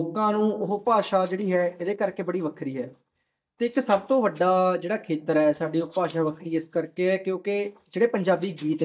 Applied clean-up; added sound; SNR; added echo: neural mask model DeepFilterNet 3.